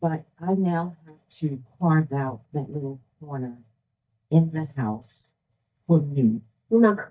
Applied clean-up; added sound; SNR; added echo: neural mask model DeepFilterNet 3.